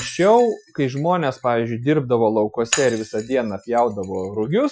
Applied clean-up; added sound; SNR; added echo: classical method Wiener filter.